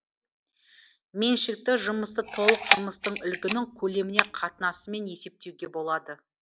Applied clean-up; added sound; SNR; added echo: none; Camera; 0 dB; none.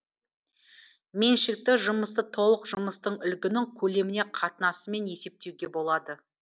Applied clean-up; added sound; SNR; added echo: none; none; none; none.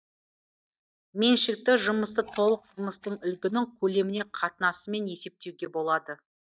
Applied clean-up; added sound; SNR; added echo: neural mask model DeepFilterNet 3.